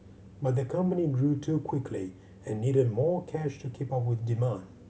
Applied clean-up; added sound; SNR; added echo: none; none; none; none.